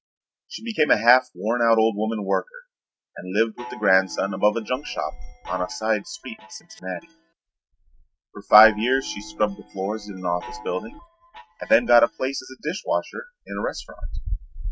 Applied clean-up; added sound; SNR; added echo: neural mask model RNNoise.